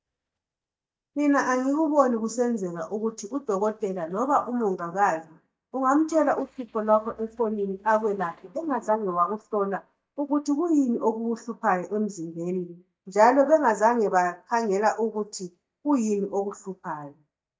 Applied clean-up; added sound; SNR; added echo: neural mask model DeepFilterNet 3.